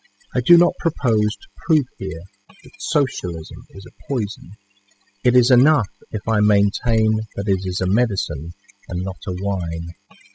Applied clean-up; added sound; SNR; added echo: classical method spectral subtraction.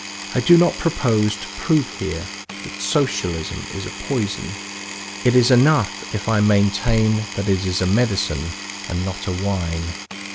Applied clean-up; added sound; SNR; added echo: none; Power tool; 12 dB; none.